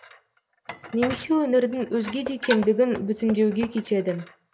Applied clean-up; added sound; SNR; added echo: none; Knock + Dishes, pots, and pans; 13 dB; none.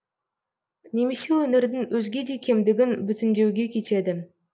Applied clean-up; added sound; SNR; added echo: none; none; none; none.